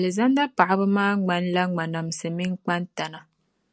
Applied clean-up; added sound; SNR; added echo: none; none; none; none.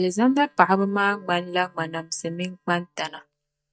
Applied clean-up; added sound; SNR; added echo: neural mask model DeepFilterNet 3.